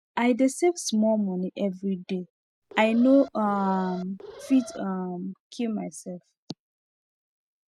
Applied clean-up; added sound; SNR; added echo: none; Alarm; 17 dB; none.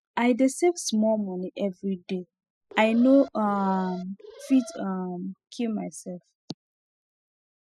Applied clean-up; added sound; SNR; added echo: classical method spectral subtraction.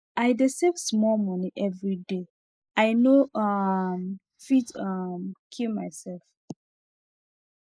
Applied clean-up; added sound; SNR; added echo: neural mask model Resemble Enhance denoiser.